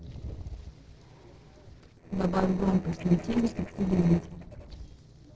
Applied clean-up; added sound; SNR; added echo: neural separator model SepFormer DNS4.